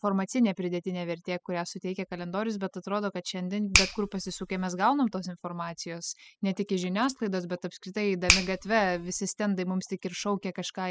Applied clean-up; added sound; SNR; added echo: classical method spectral subtraction.